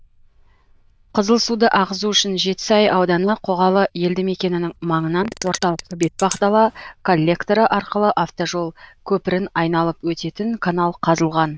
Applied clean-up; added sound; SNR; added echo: neural diffusion model UNIVERSE++.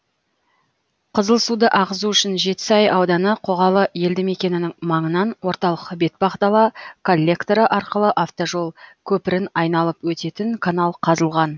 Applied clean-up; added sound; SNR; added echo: none; none; none; none.